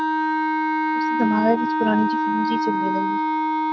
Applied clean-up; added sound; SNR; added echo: neural mask model RNNoise.